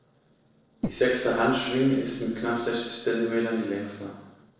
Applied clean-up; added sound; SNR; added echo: neural separator model SepFormer DNS4.